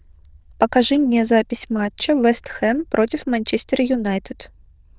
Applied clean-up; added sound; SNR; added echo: neural diffusion model UNIVERSE++.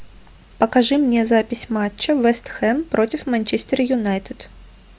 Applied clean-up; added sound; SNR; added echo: none; none; none; none.